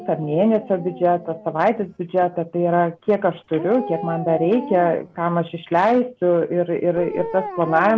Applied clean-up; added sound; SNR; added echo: none; Dog; 15 dB; none.